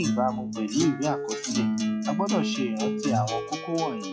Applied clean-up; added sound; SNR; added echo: classical method log-MMSE.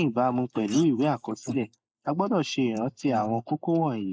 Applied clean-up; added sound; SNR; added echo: neural mask model Resemble Enhance denoiser.